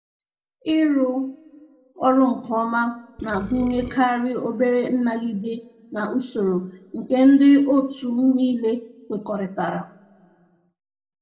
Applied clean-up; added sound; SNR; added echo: none; Burping, eructation; 16 dB; reverberation time 1.6 s.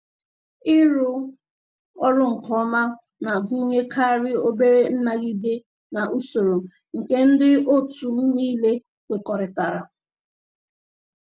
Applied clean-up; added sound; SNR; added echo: none; none; none; none.